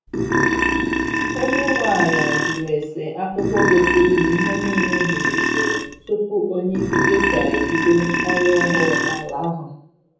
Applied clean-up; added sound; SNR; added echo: none; Burping, eructation; -1 dB; reverberation time 0.7 s.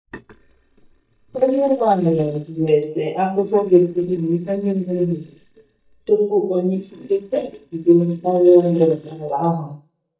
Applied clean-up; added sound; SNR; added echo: neural mask model DeepFilterNet 3.